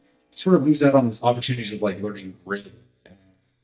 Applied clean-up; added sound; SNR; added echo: neural mask model DeepFilterNet 3.